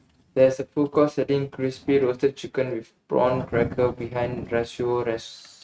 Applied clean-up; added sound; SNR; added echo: neural mask model RNNoise.